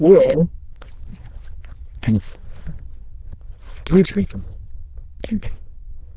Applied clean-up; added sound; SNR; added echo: neural diffusion model UNIVERSE++.